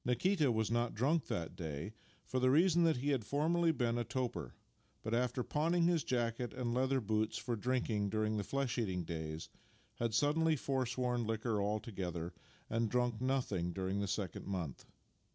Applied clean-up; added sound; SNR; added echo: none; none; none; none.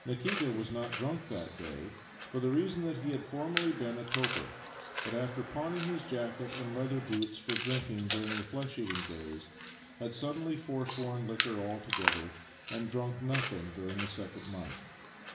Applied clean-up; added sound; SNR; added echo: none; Chewing, mastication; 2 dB; reverberation time 0.7 s.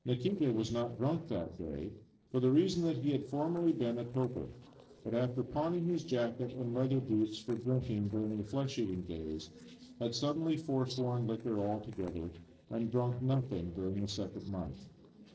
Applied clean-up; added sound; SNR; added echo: neural separator model SepFormer DNS4.